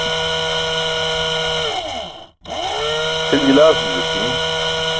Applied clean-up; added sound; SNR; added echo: none; Tools; -2 dB; none.